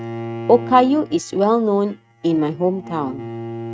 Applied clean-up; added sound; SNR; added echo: neural mask model RNNoise.